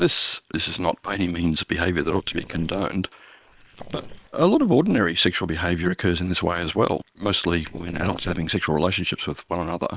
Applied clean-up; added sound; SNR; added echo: neural separator model SepFormer WHAM!.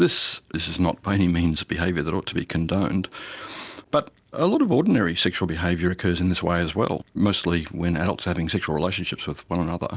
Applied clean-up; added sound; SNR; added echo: none; none; none; none.